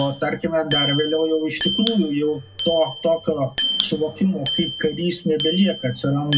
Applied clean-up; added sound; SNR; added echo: none; Bicycle bell; 6 dB; reverberation time 0.3 s.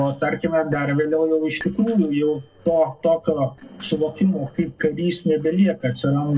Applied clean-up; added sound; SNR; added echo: neural separator model SepFormer DNS4.